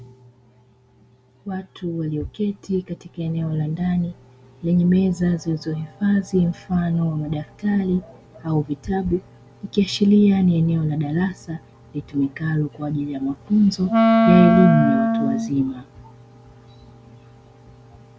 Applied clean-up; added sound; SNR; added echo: none; Wind instrument, woodwind instrument; -4 dB; none.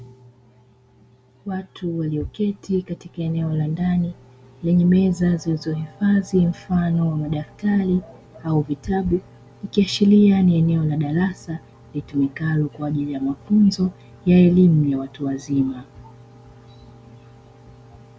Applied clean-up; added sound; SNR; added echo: none; none; none; none.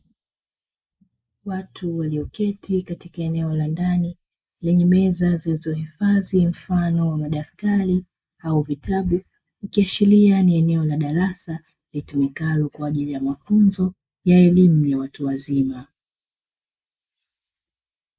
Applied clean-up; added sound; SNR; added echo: neural mask model Resemble Enhance denoiser.